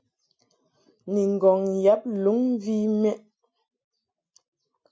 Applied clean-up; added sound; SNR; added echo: none; none; none; none.